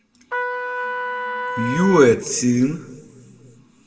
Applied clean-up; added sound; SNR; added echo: none; Trumpet; 5 dB; reverberation time 1.4 s.